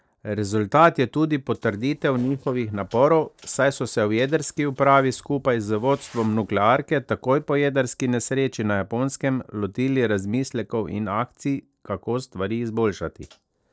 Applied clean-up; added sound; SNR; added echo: neural separator model SepFormer DNS4.